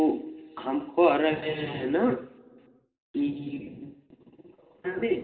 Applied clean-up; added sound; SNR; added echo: none; none; none; reverberation time 1.2 s.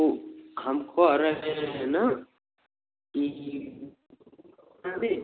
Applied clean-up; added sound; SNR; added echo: none; none; none; none.